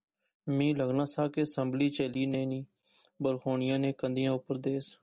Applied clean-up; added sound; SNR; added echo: none; none; none; none.